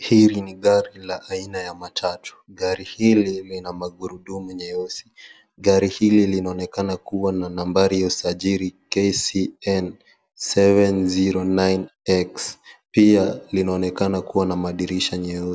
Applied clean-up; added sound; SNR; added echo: none; none; none; none.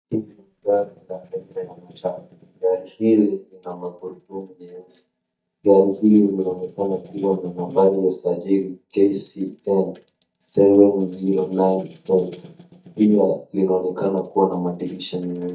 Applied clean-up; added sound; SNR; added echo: neural mask model DeepFilterNet 3.